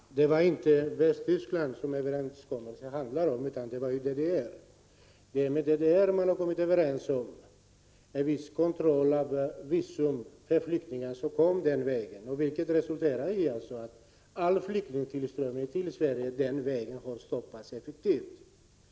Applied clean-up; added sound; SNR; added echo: none; none; none; none.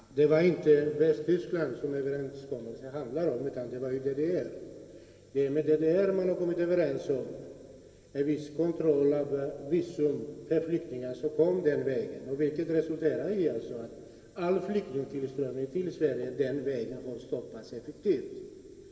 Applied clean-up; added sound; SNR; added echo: none; none; none; reverberation time 2.3 s.